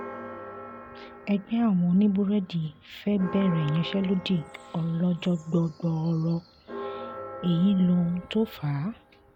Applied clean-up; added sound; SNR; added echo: none; Church bell; 15 dB; none.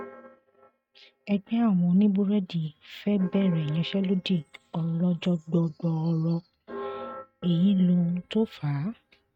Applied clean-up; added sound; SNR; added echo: neural mask model RNNoise.